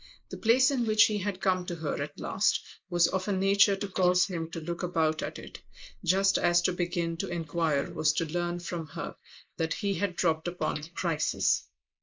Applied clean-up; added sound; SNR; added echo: neural mask model Resemble Enhance denoiser.